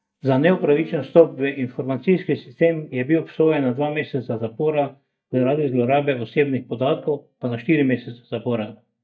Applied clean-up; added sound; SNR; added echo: neural mask model DeepFilterNet 3.